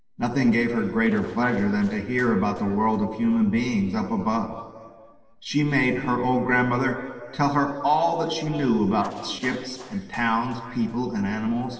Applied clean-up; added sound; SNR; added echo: neural separator model SepFormer DNS4.